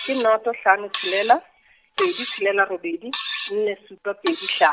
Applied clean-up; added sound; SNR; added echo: none; Cutlery, silverware; 11 dB; none.